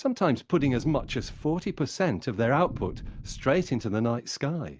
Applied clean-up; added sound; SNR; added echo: none; Boom; 13 dB; none.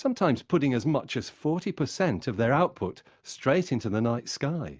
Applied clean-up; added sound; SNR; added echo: none; none; none; none.